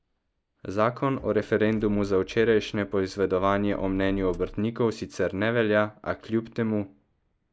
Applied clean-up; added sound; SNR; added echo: neural mask model DeepFilterNet 3.